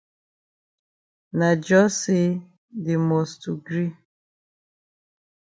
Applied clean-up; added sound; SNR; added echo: none; none; none; none.